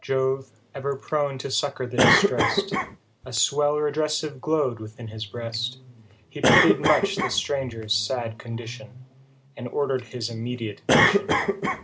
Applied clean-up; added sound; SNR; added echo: none; Cough; -1 dB; none.